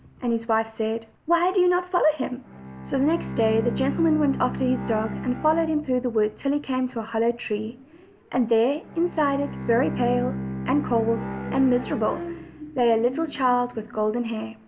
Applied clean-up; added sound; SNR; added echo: none; Bowed string instrument; 10 dB; none.